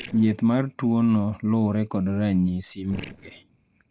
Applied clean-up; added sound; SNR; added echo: neural separator model SepFormer DNS4.